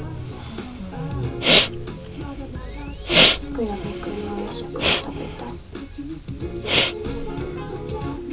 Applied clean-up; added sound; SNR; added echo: none; Respiratory sounds; -5 dB; reverberation time 0.2 s.